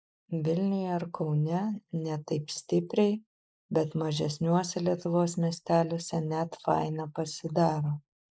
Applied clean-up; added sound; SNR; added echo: neural mask model Resemble Enhance denoiser.